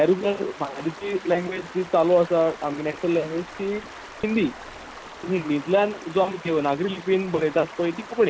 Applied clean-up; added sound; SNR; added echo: none; Stream; 16 dB; none.